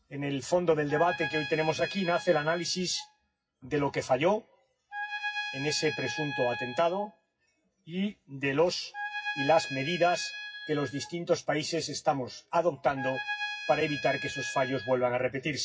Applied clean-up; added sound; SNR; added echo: classical method WPE with log-MMSE.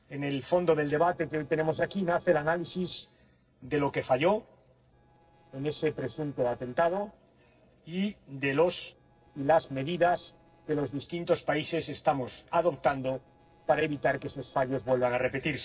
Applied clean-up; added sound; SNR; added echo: neural separator model SepFormer DNS4.